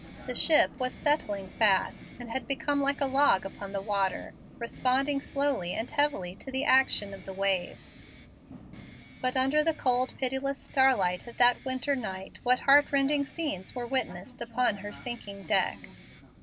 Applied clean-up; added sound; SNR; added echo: none; Vehicle + Guitar; 19 dB; none.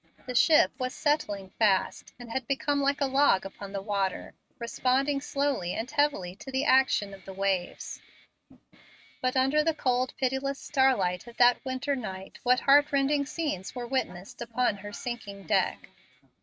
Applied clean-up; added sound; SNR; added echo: neural mask model RNNoise.